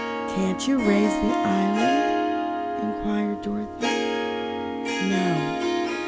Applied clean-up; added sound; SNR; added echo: none; Harp; -2 dB; none.